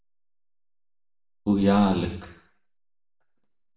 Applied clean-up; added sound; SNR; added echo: none; none; none; reverberation time 0.7 s.